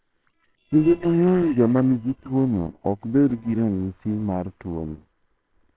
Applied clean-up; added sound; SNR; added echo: neural separator model SepFormer WHAMR!.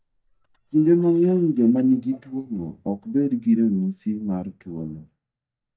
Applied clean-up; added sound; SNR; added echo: neural mask model DeepFilterNet 3.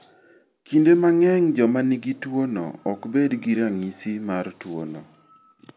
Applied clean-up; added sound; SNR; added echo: none; none; none; none.